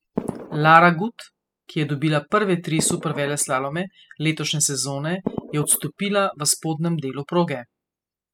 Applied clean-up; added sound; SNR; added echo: classical method spectral subtraction.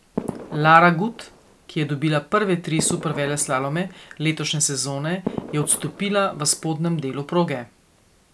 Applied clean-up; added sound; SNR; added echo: none; Fireworks; 13 dB; none.